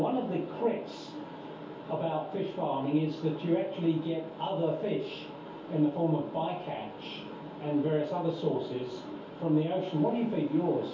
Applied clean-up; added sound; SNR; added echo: none; none; none; reverberation time 0.6 s.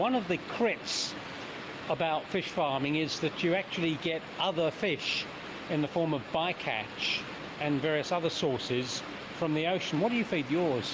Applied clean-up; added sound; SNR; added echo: none; none; none; none.